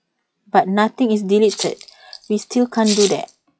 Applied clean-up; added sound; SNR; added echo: classical method log-MMSE.